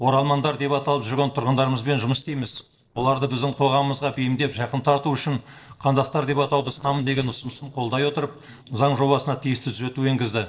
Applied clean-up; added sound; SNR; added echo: neural separator model SepFormer DNS4.